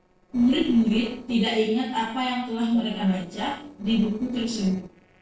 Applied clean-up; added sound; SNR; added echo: neural separator model SepFormer DNS4.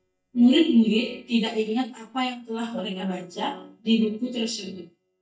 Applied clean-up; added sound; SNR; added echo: neural mask model DeepFilterNet 3.